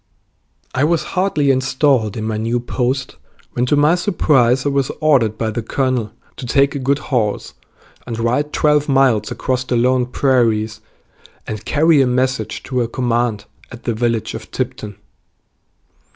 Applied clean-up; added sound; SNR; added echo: none; none; none; none.